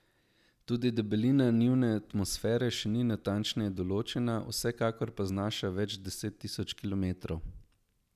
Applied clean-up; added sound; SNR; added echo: none; none; none; none.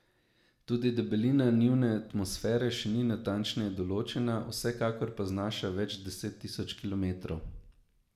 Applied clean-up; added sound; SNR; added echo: none; none; none; reverberation time 0.5 s.